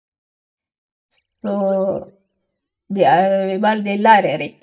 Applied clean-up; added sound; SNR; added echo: neural mask model DeepFilterNet 3.